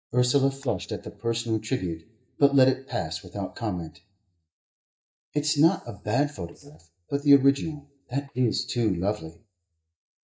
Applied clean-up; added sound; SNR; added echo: neural mask model DeepFilterNet 3.